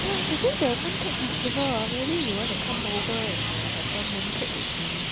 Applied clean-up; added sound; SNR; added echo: none; Traffic noise, roadway noise; -2 dB; none.